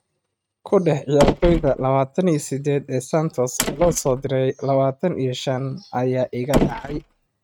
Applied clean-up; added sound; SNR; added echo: neural mask model RNNoise.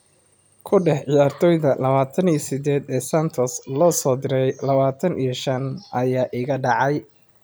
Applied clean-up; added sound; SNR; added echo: none; none; none; none.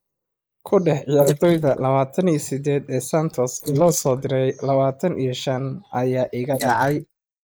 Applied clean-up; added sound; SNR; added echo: neural mask model Resemble Enhance denoiser.